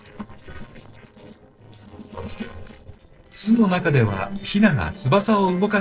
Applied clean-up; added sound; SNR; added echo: neural separator model SepFormer DNS4.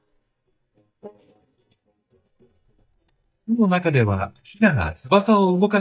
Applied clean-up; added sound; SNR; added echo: neural mask model DeepFilterNet 3.